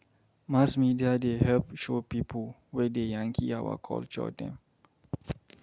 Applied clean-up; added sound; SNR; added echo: none; none; none; none.